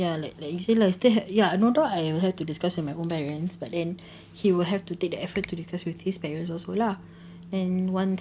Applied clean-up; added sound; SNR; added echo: none; Wind + Finger snapping; 19 dB; none.